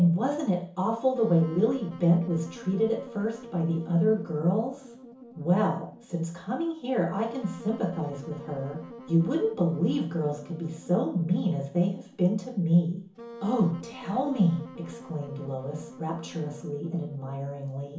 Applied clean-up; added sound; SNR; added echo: none; Wind instrument, woodwind instrument; 18 dB; reverberation time 0.7 s.